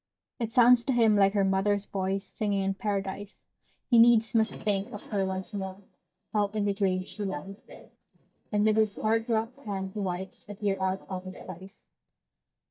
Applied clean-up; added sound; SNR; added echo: neural mask model DeepFilterNet 3.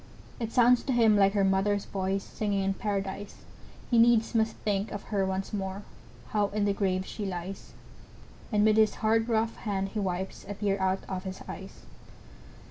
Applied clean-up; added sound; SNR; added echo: none; none; none; none.